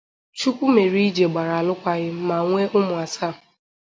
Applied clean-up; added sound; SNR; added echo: none; none; none; none.